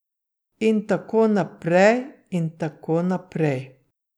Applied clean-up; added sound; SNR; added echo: none; none; none; none.